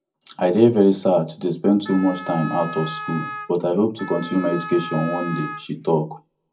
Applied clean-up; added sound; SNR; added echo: none; Wind instrument, woodwind instrument; 12 dB; reverberation time 0.4 s.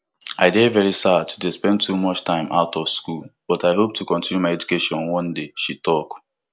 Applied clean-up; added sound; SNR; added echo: none; none; none; none.